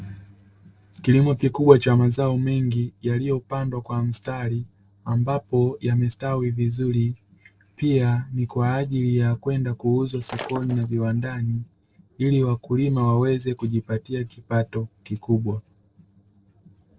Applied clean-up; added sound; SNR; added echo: neural separator model SepFormer DNS4.